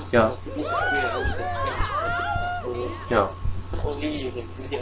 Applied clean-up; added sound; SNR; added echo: none; Cheering; 2 dB; none.